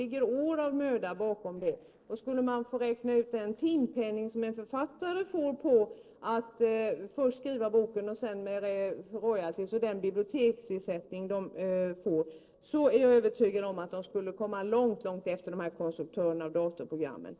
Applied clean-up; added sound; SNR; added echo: neural separator model SepFormer DNS4.